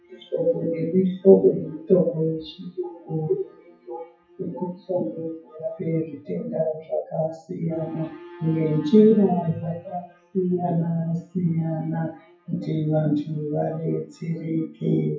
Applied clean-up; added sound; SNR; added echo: classical method WPE with log-MMSE.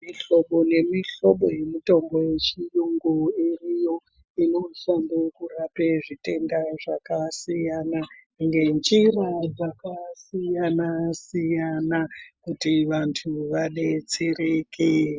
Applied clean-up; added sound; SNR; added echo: none; none; none; none.